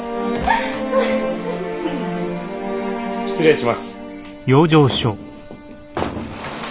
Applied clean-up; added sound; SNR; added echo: none; none; none; none.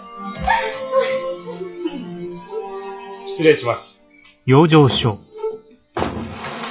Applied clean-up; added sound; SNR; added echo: classical method log-MMSE.